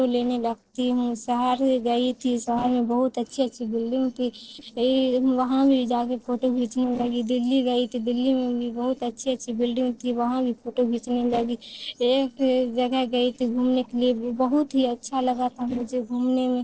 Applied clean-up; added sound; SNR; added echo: neural separator model SepFormer DNS4.